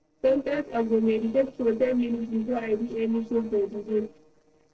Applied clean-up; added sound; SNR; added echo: neural separator model SepFormer DNS4.